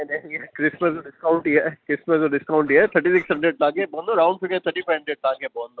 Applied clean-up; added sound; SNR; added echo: neural mask model Resemble Enhance denoiser.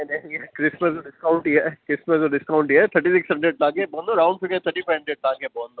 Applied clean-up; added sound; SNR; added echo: none; none; none; none.